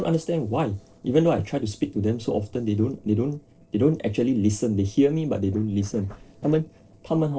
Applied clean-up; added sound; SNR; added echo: neural separator model SepFormer DNS4.